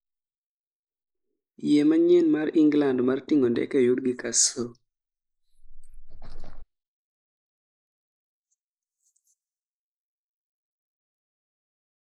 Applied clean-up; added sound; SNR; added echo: neural mask model Resemble Enhance denoiser.